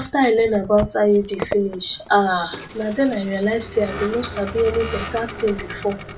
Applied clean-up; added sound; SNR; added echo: none; Vehicle; 12 dB; reverberation time 0.2 s.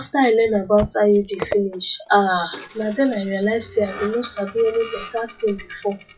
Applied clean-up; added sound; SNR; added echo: classical method WPE with log-MMSE.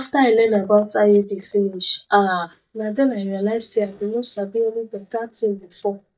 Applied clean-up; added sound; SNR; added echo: neural mask model DeepFilterNet 3.